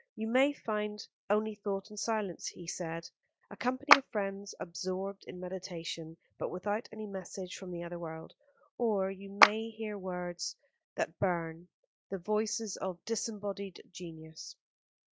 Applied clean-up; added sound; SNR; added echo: neural mask model RNNoise.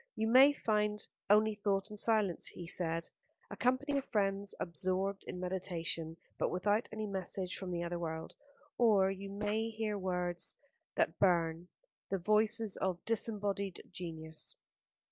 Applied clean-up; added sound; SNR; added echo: neural separator model SepFormer DNS4.